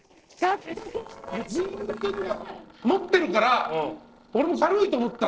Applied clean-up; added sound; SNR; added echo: neural separator model SepFormer DNS4.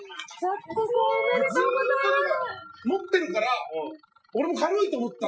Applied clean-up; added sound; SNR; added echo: classical method Wiener filter.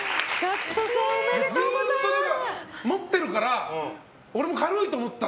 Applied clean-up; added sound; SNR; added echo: none; none; none; none.